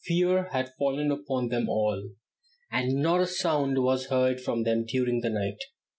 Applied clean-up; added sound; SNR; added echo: none; none; none; none.